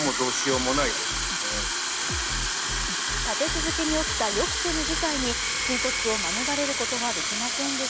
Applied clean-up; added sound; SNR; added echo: none; Fill (with liquid) / Water tap, faucet; -2 dB; none.